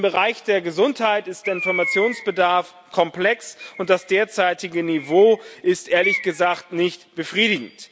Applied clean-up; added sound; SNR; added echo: none; Bird; 12 dB; none.